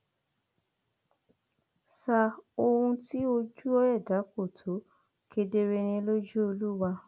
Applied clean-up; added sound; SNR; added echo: none; none; none; none.